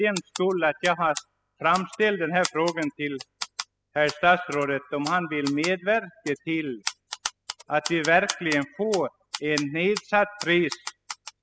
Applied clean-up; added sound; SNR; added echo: classical method spectral subtraction.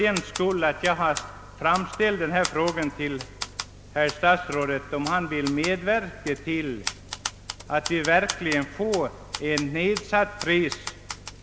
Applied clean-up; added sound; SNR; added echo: none; Typewriter; 13 dB; none.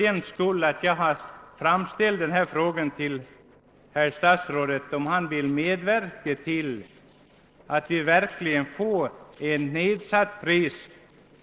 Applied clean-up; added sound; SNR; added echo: neural separator model SepFormer DNS4.